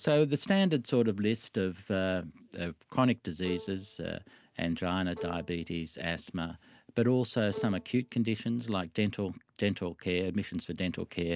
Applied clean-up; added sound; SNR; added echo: none; Bowed string instrument; 13 dB; none.